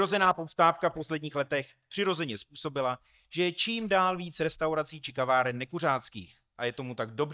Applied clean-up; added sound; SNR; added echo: neural mask model DeepFilterNet 3.